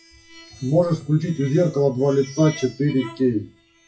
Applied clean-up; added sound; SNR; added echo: classical method WPE with log-MMSE.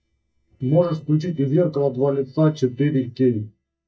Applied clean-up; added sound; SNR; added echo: neural mask model DeepFilterNet 3.